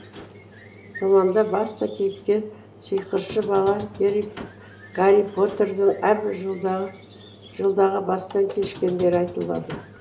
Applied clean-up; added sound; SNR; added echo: none; Squeak; 18 dB; reverberation time 0.5 s.